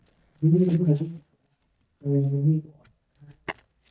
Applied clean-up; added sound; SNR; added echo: neural mask model DeepFilterNet 3.